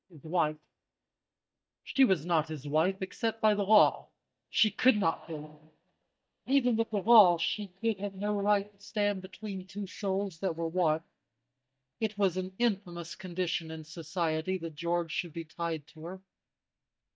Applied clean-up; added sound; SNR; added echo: neural mask model DeepFilterNet 3.